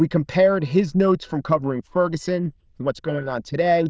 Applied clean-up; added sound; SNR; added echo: neural diffusion model UNIVERSE++.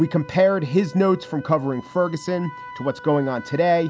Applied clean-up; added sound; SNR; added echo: none; Wind instrument, woodwind instrument; 19 dB; none.